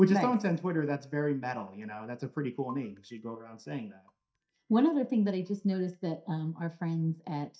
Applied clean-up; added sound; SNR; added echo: neural mask model DeepFilterNet 3.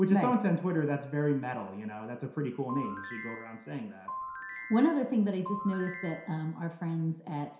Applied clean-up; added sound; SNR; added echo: none; Ringtone / Chime; 11 dB; reverberation time 0.7 s.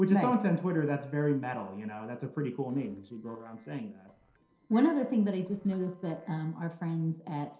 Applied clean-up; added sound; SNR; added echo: neural separator model SepFormer DNS4.